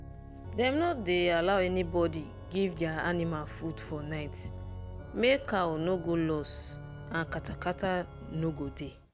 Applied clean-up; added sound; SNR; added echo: none; Organ; 11 dB; none.